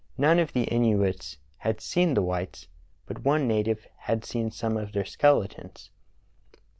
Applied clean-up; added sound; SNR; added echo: none; none; none; none.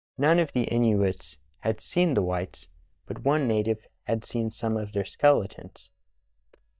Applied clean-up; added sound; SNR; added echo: neural mask model DeepFilterNet 3.